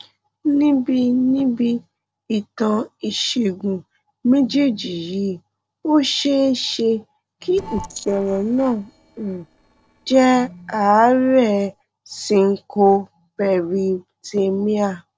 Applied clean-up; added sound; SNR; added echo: neural separator model SepFormer DNS4.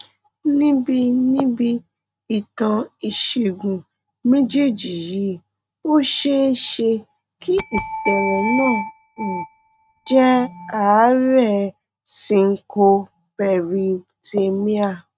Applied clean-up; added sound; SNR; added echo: neural mask model RNNoise.